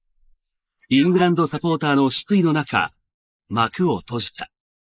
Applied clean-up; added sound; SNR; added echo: neural mask model Resemble Enhance denoiser.